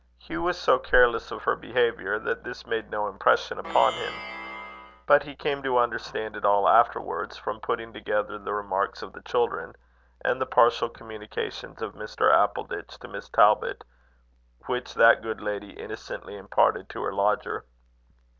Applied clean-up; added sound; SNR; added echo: none; Plucked string instrument; 11 dB; none.